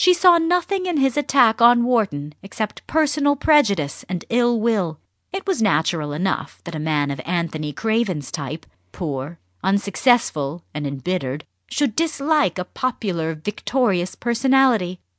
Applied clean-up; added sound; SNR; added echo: none; none; none; none.